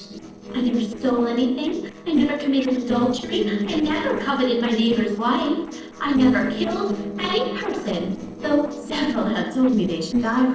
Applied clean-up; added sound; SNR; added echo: neural separator model SepFormer DNS4.